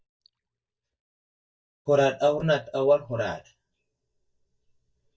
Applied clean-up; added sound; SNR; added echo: neural mask model DeepFilterNet 3.